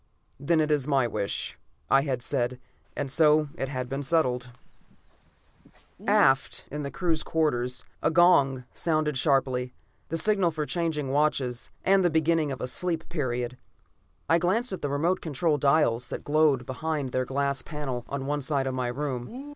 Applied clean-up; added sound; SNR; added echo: none; Bird; 19 dB; none.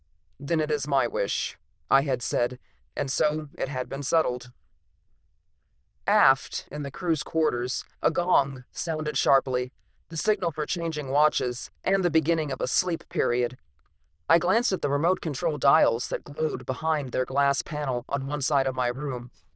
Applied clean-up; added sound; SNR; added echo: neural diffusion model UNIVERSE++.